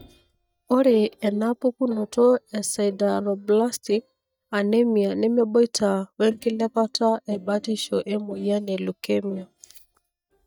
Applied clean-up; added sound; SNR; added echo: neural mask model DeepFilterNet 3.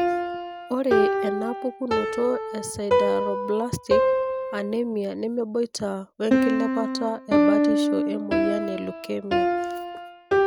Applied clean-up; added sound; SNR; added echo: none; Piano; -4 dB; none.